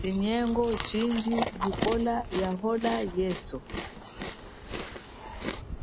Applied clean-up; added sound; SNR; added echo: none; Chewing, mastication; 6 dB; none.